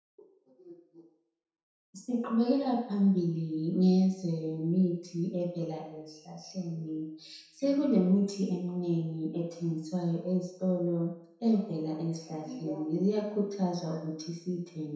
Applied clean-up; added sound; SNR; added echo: none; none; none; reverberation time 0.7 s.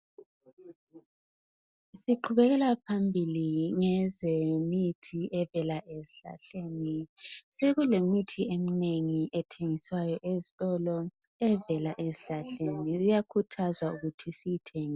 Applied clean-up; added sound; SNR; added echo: none; none; none; none.